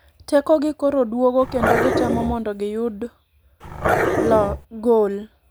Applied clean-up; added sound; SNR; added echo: none; Growling; 0 dB; none.